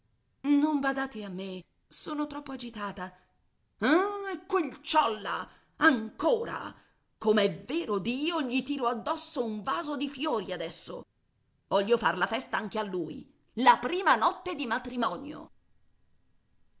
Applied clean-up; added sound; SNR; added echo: none; none; none; none.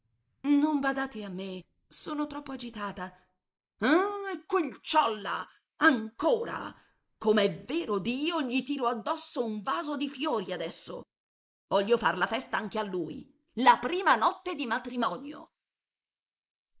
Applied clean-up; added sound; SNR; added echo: neural mask model Resemble Enhance denoiser.